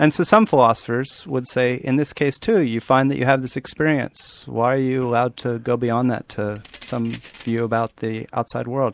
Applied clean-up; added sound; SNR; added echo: none; Keys jangling; 16 dB; none.